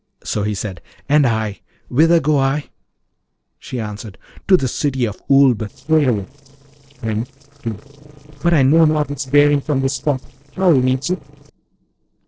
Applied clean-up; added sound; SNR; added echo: neural separator model SepFormer DNS4.